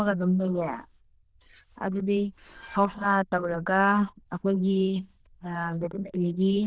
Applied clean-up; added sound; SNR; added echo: neural diffusion model UNIVERSE++.